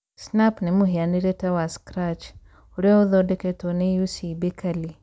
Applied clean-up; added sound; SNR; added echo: none; none; none; none.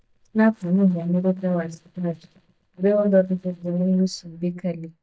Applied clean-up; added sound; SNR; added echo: neural mask model DeepFilterNet 3.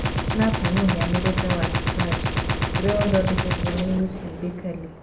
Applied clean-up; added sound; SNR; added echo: none; Gunshot, gunfire; -1 dB; reverberation time 0.6 s.